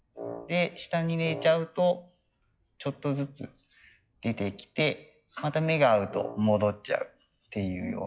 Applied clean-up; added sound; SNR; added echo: classical method log-MMSE.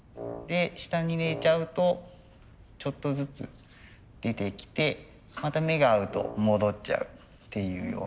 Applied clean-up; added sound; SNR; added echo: none; Wind instrument, woodwind instrument; 12 dB; none.